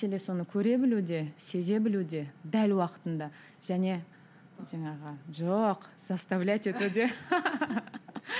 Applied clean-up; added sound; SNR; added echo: none; none; none; none.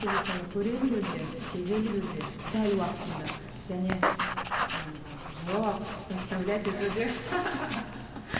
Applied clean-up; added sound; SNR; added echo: none; Writing; 4 dB; reverberation time 2.3 s.